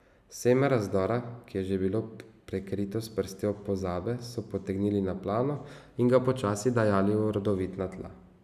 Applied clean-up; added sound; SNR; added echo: none; none; none; none.